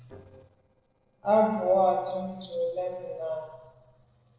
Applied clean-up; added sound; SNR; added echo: neural separator model SepFormer DNS4.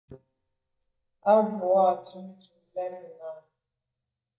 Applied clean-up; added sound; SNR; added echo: neural mask model DeepFilterNet 3.